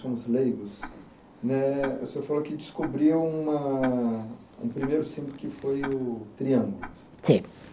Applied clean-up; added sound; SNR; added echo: none; Tick-tock; 18 dB; none.